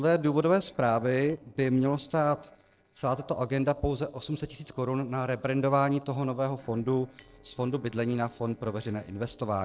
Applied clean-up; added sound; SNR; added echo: neural separator model SepFormer DNS4.